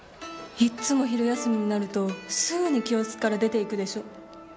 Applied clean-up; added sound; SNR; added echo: none; none; none; none.